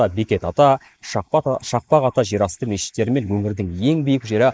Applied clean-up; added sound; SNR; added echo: neural mask model Resemble Enhance denoiser.